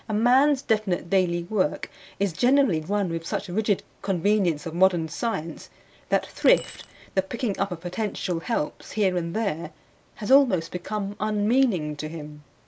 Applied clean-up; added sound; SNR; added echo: none; Keys jangling; 19 dB; none.